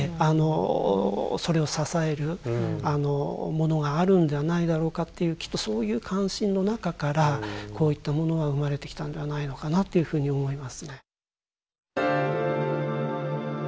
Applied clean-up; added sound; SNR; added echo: none; none; none; none.